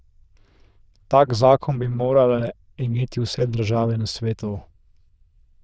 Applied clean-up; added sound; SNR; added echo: neural diffusion model UNIVERSE++.